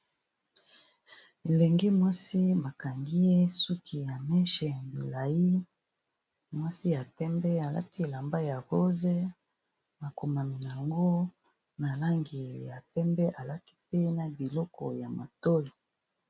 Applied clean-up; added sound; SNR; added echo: none; none; none; none.